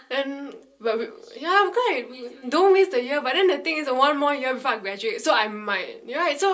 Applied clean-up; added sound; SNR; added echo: none; none; none; reverberation time 0.2 s.